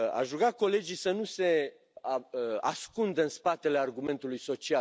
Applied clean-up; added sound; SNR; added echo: none; none; none; none.